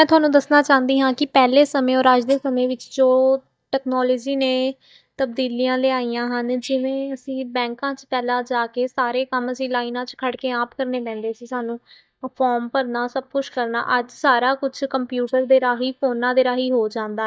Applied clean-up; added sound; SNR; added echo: neural mask model DeepFilterNet 3.